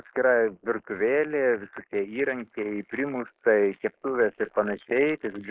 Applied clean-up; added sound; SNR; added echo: neural mask model Resemble Enhance denoiser.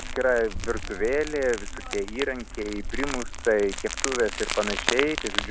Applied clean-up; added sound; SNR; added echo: none; Crumpling, crinkling; 4 dB; none.